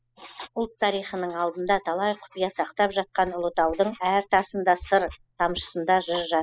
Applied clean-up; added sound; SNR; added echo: classical method spectral subtraction.